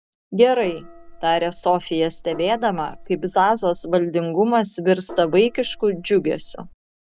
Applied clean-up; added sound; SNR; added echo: none; Gong; 18 dB; none.